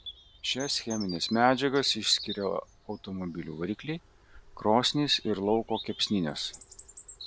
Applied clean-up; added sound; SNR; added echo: none; Bird vocalization, bird call, bird song; 17 dB; none.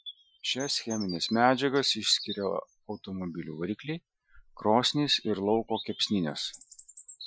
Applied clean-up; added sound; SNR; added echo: classical method Wiener filter.